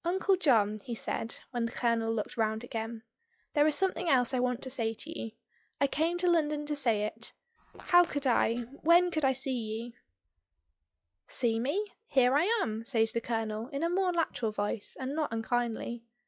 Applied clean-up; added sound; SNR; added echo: classical method log-MMSE.